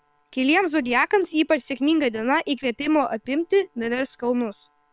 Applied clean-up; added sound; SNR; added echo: neural separator model SepFormer WHAM!.